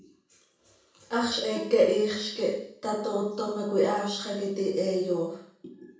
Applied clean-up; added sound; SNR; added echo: none; Plucked string instrument; 17 dB; reverberation time 0.7 s.